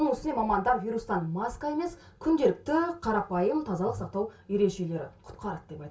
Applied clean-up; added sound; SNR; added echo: none; none; none; reverberation time 0.2 s.